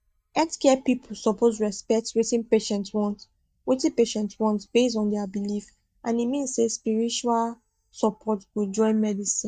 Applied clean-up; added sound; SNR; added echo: neural mask model DeepFilterNet 3.